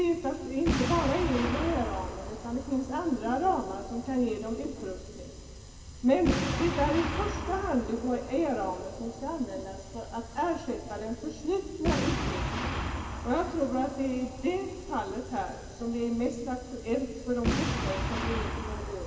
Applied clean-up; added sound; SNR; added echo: none; Boom; 5 dB; reverberation time 2.2 s.